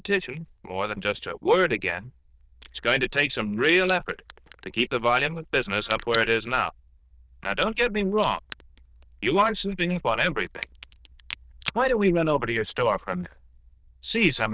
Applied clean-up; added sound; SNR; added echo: neural diffusion model UNIVERSE++.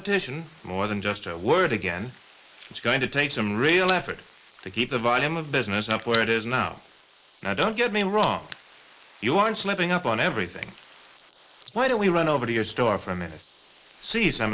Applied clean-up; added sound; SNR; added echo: neural mask model Resemble Enhance denoiser.